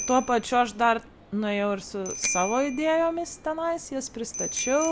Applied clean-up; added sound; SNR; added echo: none; Bicycle bell; 10 dB; none.